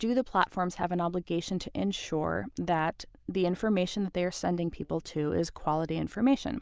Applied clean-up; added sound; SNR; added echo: none; none; none; none.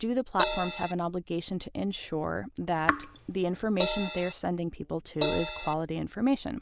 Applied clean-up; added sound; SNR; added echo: none; Raindrop / Drip + Crash cymbal; 1 dB; none.